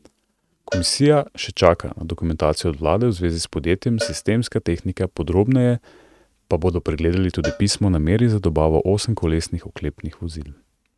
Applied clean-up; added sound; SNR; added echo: neural mask model RNNoise.